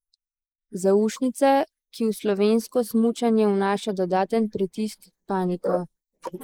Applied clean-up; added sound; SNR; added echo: neural mask model Resemble Enhance denoiser.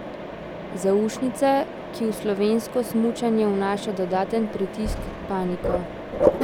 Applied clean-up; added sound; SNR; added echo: none; Mechanisms; 4 dB; none.